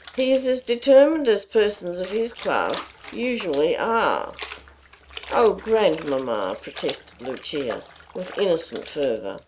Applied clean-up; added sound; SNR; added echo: none; Trickle, dribble / Splash, splatter; 18 dB; none.